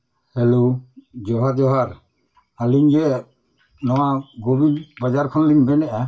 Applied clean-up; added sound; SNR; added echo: none; none; none; reverberation time 0.2 s.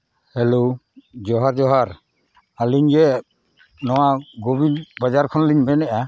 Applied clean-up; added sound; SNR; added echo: none; none; none; none.